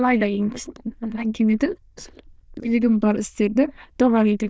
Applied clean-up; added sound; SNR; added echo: neural diffusion model UNIVERSE++.